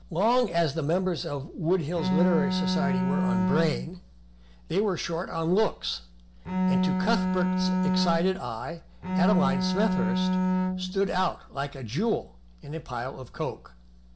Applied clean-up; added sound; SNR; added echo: none; Bowed string instrument; -3 dB; reverberation time 0.3 s.